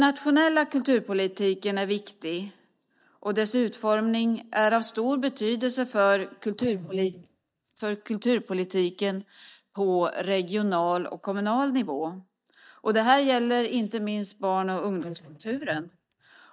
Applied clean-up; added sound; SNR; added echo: neural mask model DeepFilterNet 3.